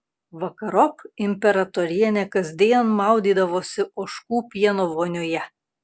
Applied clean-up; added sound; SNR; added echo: none; none; none; none.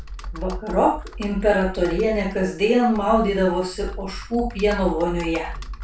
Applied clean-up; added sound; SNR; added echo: none; Computer keyboard; 11 dB; reverberation time 0.3 s.